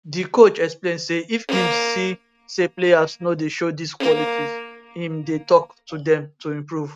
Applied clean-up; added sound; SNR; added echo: neural mask model RNNoise.